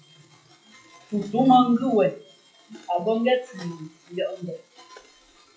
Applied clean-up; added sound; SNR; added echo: classical method WPE with log-MMSE.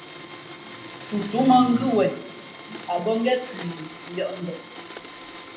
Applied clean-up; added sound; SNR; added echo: none; Domestic sounds, home sounds; 14 dB; reverberation time 0.5 s.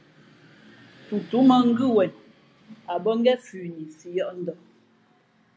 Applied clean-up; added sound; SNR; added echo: none; none; none; none.